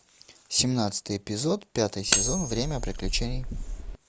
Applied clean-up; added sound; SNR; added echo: none; Cutlery, silverware; -1 dB; none.